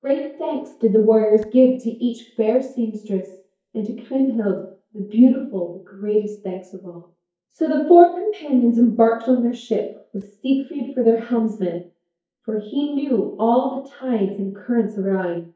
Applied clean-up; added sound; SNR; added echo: neural mask model DeepFilterNet 3.